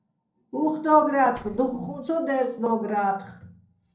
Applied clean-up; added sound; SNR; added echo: neural separator model SepFormer DNS4.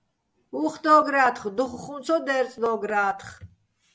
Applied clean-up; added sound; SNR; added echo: none; none; none; none.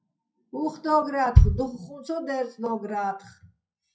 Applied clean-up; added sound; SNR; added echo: classical method WPE with log-MMSE.